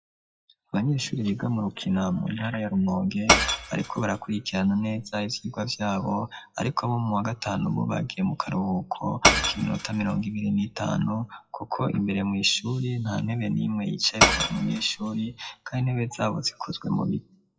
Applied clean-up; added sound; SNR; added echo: classical method WPE with log-MMSE.